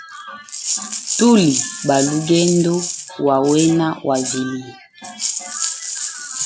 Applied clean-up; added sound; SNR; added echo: none; Rattle (instrument); 7 dB; none.